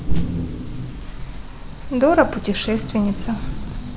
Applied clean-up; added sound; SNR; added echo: none; none; none; none.